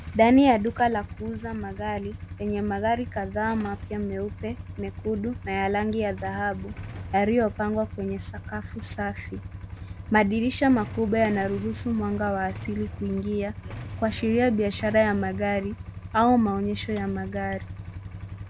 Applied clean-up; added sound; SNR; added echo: none; Idling / Engine starting / Motorcycle / Accelerating, revving, vroom; 11 dB; none.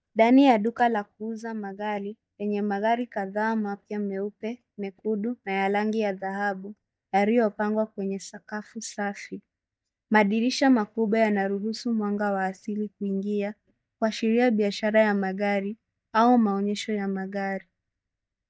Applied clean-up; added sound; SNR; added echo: neural mask model DeepFilterNet 3.